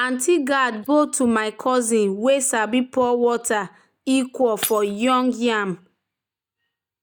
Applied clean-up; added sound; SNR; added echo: neural mask model DeepFilterNet 3.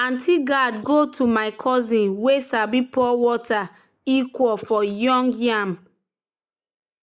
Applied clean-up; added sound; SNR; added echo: neural mask model Resemble Enhance denoiser.